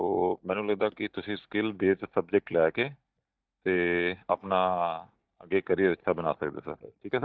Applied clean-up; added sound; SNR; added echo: neural mask model DeepFilterNet 3.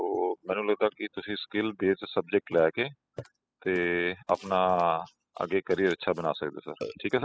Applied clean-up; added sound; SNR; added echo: classical method spectral subtraction.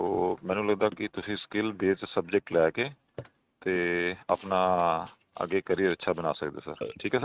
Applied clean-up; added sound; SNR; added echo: neural mask model RNNoise.